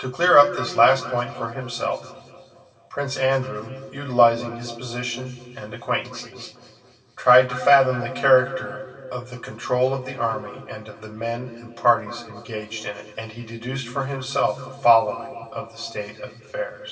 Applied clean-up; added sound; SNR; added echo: none; none; none; reverberation time 2.5 s.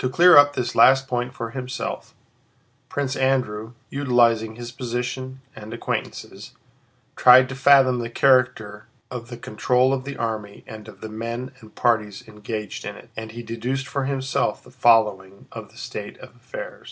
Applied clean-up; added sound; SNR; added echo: none; none; none; none.